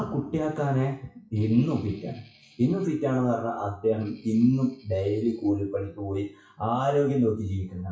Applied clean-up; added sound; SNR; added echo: classical method WPE with log-MMSE.